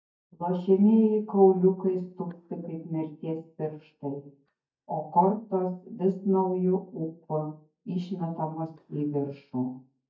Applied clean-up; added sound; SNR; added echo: neural mask model DeepFilterNet 3.